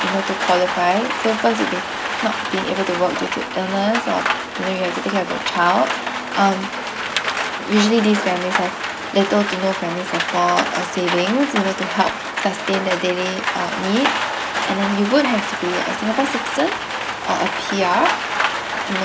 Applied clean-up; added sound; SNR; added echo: none; Rain; 3 dB; none.